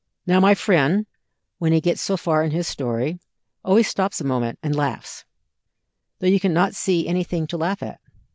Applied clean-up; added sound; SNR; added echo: none; none; none; none.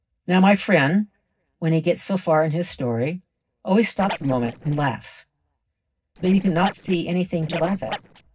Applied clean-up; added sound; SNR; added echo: neural separator model SepFormer DNS4.